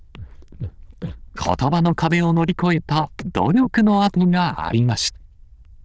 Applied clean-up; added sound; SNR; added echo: neural diffusion model UNIVERSE++.